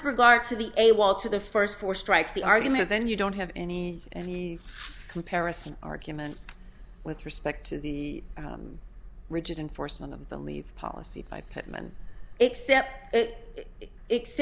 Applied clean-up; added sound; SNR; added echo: none; none; none; none.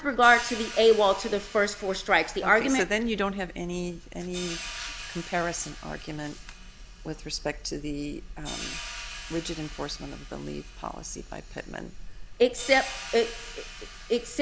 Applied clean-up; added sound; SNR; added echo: none; Hi-hat; 15 dB; none.